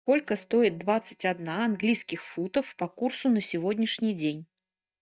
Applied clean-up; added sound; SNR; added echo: neural mask model DeepFilterNet 3.